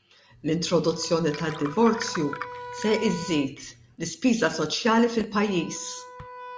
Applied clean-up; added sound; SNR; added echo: none; Glass + Wind instrument, woodwind instrument; 14 dB; none.